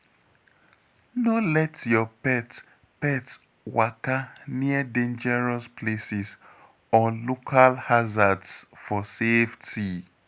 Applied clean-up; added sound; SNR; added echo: none; none; none; none.